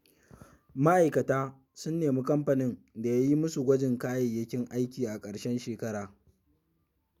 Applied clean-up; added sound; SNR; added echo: none; none; none; none.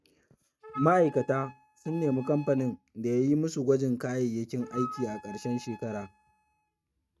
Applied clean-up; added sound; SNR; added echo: neural mask model RNNoise.